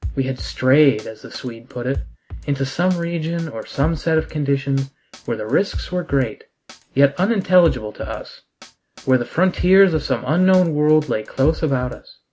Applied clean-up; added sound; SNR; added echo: none; Drum kit; 14 dB; none.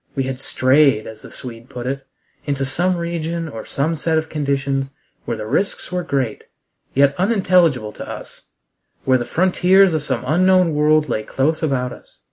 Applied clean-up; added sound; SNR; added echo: none; none; none; none.